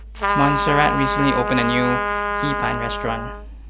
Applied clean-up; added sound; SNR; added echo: none; Trumpet; 0 dB; none.